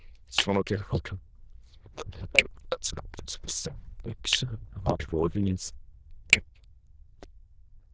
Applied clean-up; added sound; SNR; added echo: neural diffusion model UNIVERSE++.